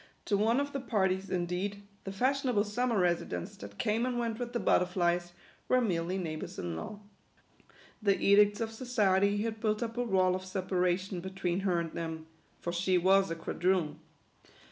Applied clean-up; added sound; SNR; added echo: none; none; none; none.